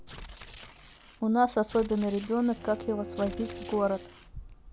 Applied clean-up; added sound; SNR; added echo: none; Tearing + Bowed string instrument; 14 dB; none.